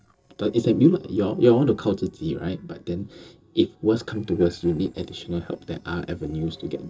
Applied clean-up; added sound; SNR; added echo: neural separator model SepFormer DNS4.